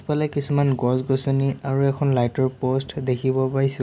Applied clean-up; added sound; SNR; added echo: neural mask model Resemble Enhance denoiser.